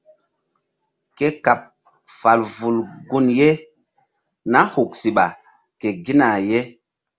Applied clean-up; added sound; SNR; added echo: none; none; none; none.